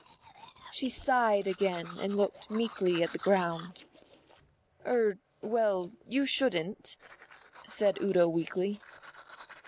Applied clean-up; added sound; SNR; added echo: none; Domestic sounds, home sounds; 19 dB; none.